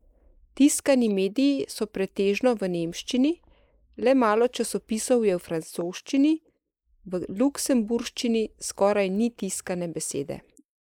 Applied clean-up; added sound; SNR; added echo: neural mask model Resemble Enhance denoiser.